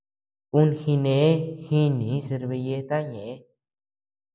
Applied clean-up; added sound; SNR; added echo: none; none; none; none.